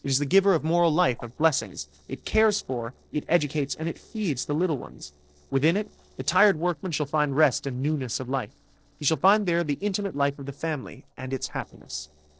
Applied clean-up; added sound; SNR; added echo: neural separator model SepFormer DNS4.